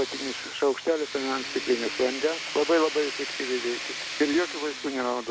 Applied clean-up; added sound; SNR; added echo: none; Tools; 8 dB; none.